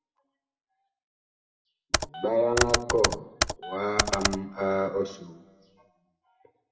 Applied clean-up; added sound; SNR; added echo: none; Computer keyboard; -2 dB; reverberation time 1.1 s.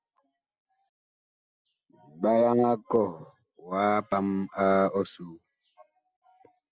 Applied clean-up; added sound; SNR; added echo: none; none; none; none.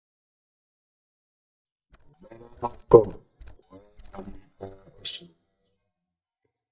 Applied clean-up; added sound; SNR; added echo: neural mask model DeepFilterNet 3.